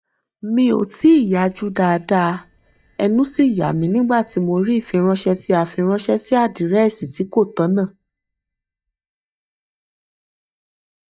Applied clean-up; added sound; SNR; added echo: neural mask model DeepFilterNet 3.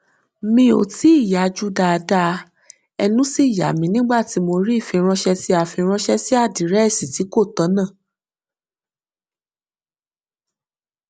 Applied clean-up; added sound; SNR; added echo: none; none; none; none.